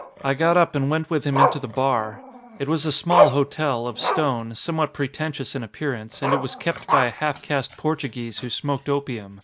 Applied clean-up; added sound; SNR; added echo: none; Growling; 4 dB; none.